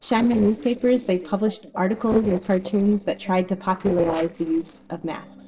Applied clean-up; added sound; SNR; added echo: neural separator model SepFormer DNS4.